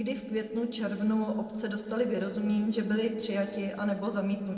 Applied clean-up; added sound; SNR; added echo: neural separator model SepFormer DNS4.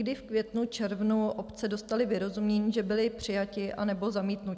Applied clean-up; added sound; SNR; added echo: none; none; none; none.